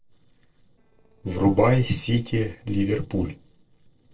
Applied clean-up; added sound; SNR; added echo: neural separator model SepFormer DNS4.